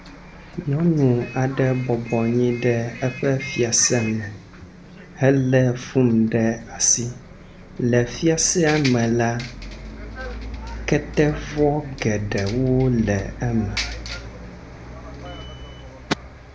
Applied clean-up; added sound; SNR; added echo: none; Bus; 13 dB; none.